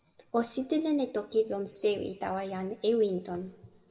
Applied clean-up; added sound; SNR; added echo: none; none; none; reverberation time 1.1 s.